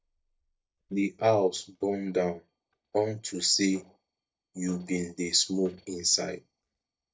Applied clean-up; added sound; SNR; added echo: neural mask model DeepFilterNet 3.